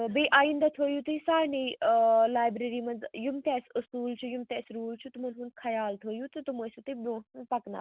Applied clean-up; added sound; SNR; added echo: none; none; none; none.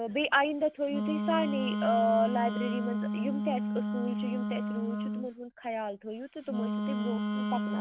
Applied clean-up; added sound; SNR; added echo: none; Wind instrument, woodwind instrument; 0 dB; none.